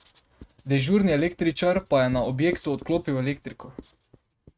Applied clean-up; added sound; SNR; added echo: neural mask model RNNoise.